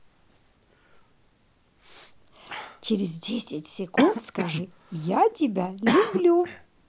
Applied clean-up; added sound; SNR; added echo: none; Cough; 9 dB; none.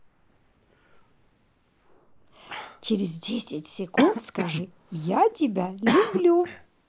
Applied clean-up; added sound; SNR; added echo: neural mask model Resemble Enhance denoiser.